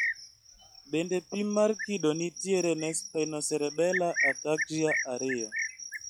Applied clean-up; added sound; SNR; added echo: classical method log-MMSE.